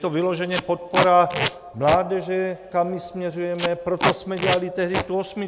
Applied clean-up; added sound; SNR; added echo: none; Packing tape, duct tape; 4 dB; none.